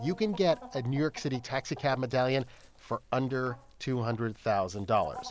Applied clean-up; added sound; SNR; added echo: none; Chicken, rooster; 18 dB; none.